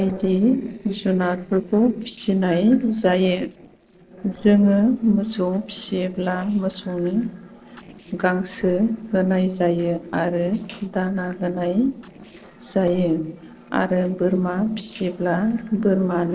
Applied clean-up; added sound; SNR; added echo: neural separator model SepFormer DNS4.